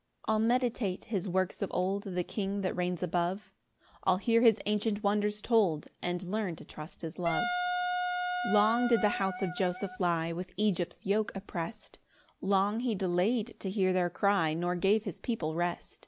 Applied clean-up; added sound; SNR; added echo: none; Wind instrument, woodwind instrument; 4 dB; none.